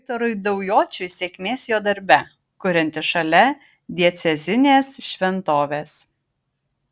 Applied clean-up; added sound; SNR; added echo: none; none; none; none.